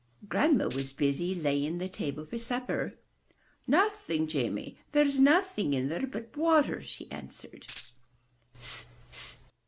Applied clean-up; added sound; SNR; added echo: none; Tambourine; 0 dB; none.